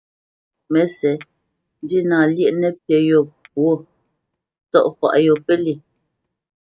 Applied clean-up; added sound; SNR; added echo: neural mask model RNNoise.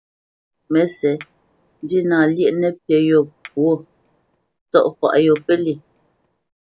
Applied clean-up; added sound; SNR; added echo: none; Chink, clink; 18 dB; none.